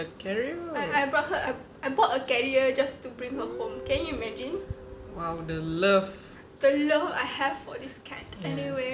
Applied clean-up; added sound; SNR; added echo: none; Guitar; 18 dB; none.